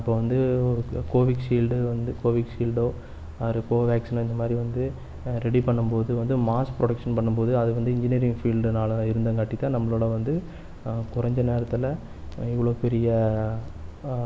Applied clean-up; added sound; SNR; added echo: none; none; none; none.